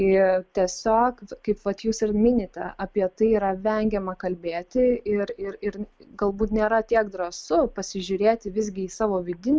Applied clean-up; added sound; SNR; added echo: none; none; none; none.